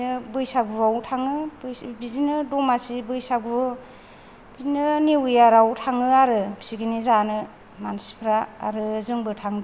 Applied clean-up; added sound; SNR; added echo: none; none; none; none.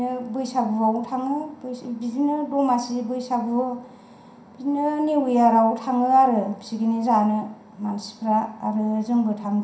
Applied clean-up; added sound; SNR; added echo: none; none; none; reverberation time 0.5 s.